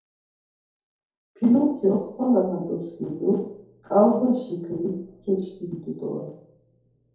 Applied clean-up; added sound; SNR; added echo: none; none; none; reverberation time 2.3 s.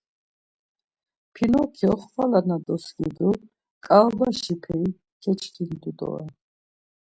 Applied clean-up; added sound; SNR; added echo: none; none; none; none.